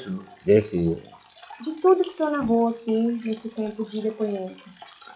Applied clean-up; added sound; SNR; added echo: classical method log-MMSE.